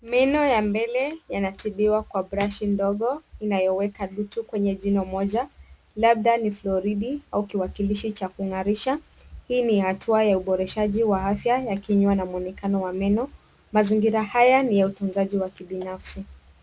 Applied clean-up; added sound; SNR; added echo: none; none; none; none.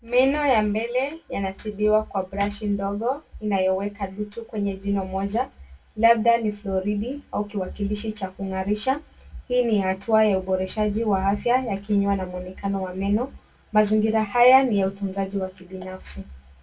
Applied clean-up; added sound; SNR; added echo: none; none; none; reverberation time 0.1 s.